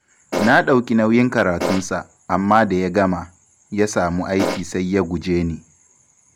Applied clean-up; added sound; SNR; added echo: none; Fart; 4 dB; none.